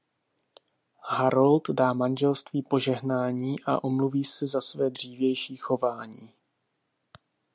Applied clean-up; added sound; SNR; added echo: none; none; none; none.